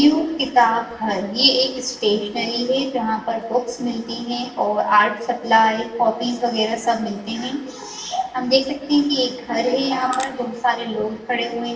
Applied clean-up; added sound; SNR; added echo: none; Crackle; 17 dB; reverberation time 0.8 s.